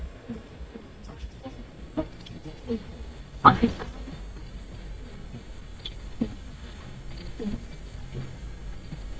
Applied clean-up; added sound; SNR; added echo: neural mask model DeepFilterNet 3.